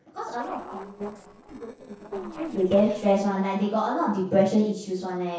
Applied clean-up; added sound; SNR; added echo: neural separator model SepFormer DNS4.